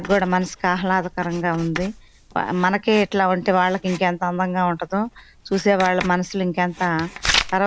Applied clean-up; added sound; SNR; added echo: none; Writing; 11 dB; none.